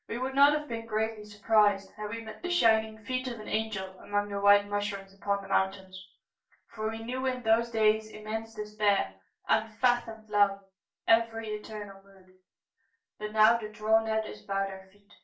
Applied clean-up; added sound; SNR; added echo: none; Bowed string instrument; 16 dB; reverberation time 0.3 s.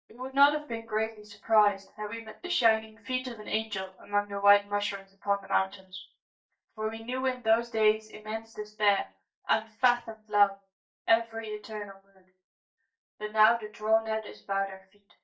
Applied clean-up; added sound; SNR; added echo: neural mask model DeepFilterNet 3.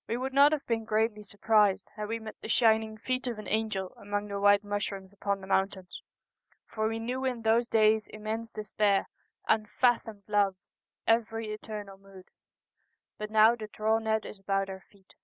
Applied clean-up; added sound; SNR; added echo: none; none; none; none.